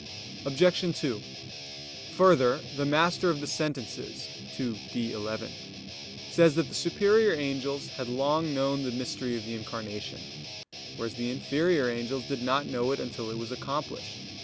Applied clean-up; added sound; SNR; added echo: none; Guitar; 12 dB; none.